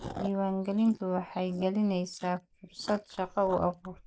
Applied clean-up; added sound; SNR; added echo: neural mask model Resemble Enhance denoiser.